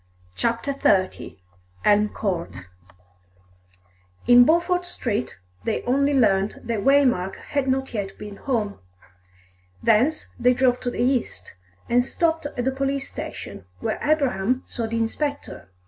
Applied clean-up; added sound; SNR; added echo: none; none; none; none.